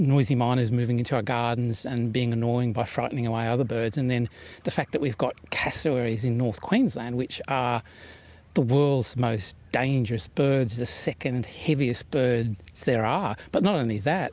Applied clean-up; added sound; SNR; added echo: none; none; none; none.